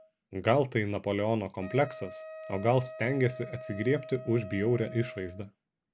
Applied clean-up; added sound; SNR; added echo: none; Wind instrument, woodwind instrument; 15 dB; none.